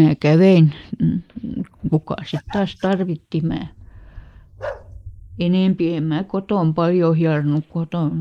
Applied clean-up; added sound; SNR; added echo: neural mask model Resemble Enhance denoiser.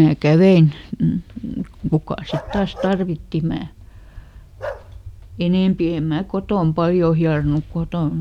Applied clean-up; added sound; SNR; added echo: none; Bark; 16 dB; none.